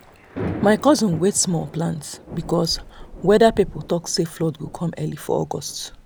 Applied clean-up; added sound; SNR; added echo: none; Thunder / Rain; 14 dB; none.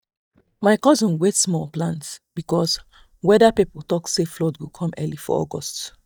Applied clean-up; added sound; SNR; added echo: neural mask model DeepFilterNet 3.